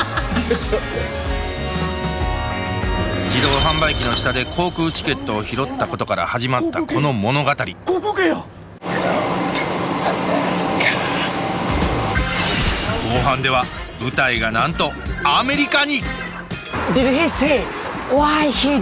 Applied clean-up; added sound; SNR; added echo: none; none; none; none.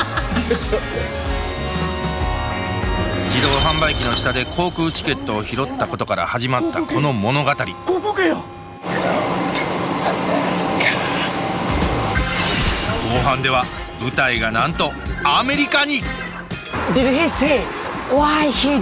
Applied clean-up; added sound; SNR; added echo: none; Harmonica; 19 dB; none.